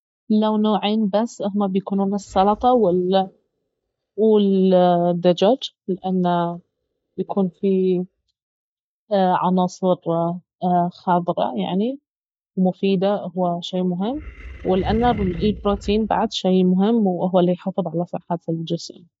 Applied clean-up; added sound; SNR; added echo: neural mask model DeepFilterNet 3.